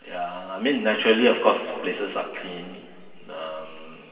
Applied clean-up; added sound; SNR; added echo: none; none; none; reverberation time 2.7 s.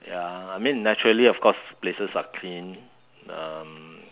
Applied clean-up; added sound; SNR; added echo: none; none; none; none.